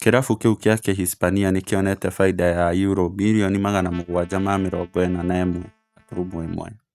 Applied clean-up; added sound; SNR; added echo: neural mask model RNNoise.